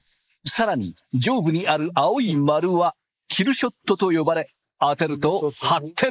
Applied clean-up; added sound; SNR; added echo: neural mask model Resemble Enhance denoiser.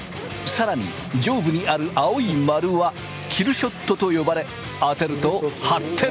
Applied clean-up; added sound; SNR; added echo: none; none; none; none.